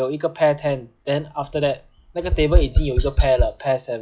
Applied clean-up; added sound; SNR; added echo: classical method log-MMSE.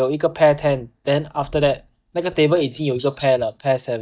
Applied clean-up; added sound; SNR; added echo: neural mask model DeepFilterNet 3.